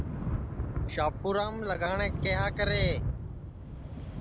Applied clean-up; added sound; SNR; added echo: none; Thunder / Rain; 0 dB; none.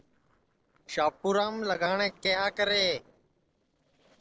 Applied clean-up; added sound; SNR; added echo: neural separator model SepFormer DNS4.